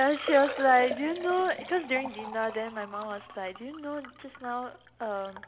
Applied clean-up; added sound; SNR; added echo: none; Liquid; 12 dB; none.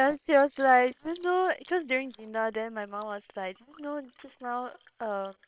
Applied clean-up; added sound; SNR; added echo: neural separator model SepFormer WHAM!.